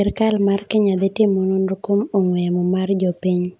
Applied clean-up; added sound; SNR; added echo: none; none; none; none.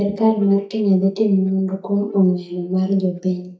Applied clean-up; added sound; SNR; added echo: neural mask model DeepFilterNet 3.